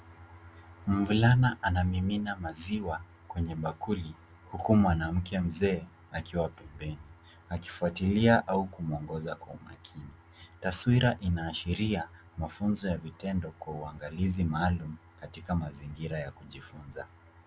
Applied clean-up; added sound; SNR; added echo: none; none; none; none.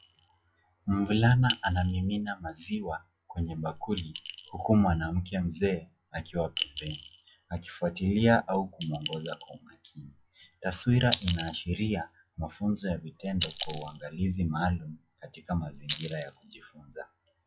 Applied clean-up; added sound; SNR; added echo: classical method log-MMSE.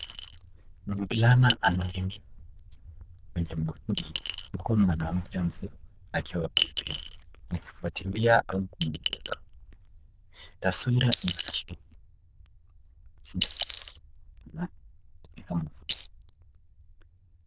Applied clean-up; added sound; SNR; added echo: neural diffusion model UNIVERSE++.